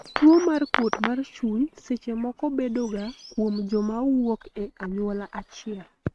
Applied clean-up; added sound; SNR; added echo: neural mask model RNNoise.